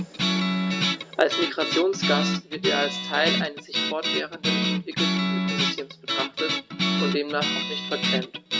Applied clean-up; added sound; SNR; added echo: none; Guitar; -3 dB; none.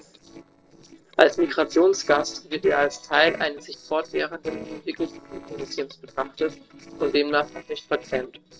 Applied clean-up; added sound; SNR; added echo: neural separator model SepFormer DNS4.